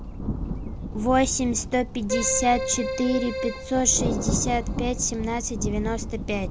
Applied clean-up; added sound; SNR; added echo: none; Thunder + Keyboard (musical); 4 dB; none.